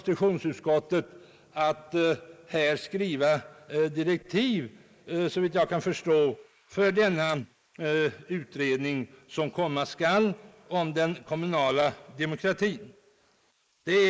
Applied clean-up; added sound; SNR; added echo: neural mask model Resemble Enhance denoiser.